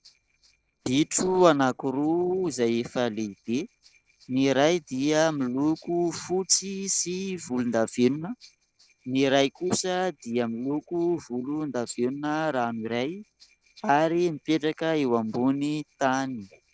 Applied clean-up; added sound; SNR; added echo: neural separator model SepFormer DNS4.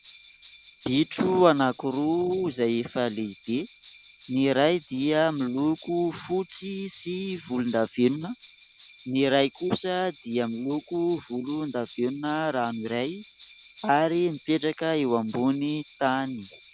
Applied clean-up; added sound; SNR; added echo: none; Bell; 13 dB; none.